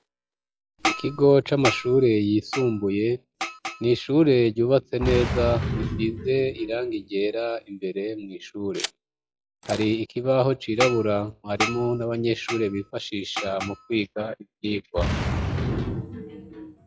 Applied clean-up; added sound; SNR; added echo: classical method log-MMSE.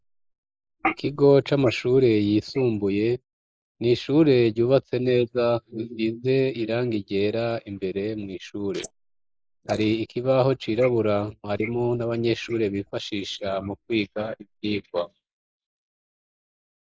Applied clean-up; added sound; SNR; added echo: neural mask model Resemble Enhance denoiser.